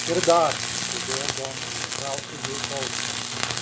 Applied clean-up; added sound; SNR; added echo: none; Tools; 1 dB; none.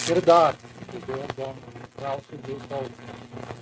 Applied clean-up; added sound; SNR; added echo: neural mask model RNNoise.